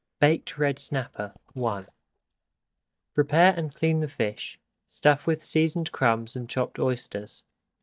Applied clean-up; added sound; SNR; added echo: neural mask model DeepFilterNet 3.